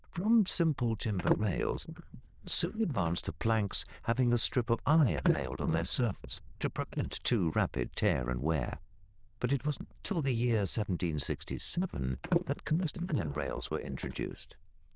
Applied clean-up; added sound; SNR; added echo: neural diffusion model UNIVERSE++.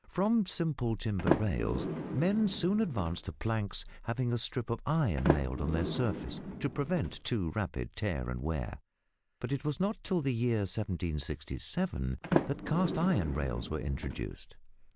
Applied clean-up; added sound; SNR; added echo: none; Sliding door; 4 dB; none.